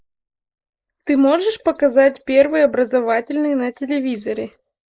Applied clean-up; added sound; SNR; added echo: neural mask model Resemble Enhance denoiser.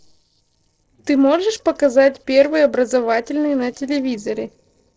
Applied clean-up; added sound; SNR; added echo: neural separator model SepFormer DNS4.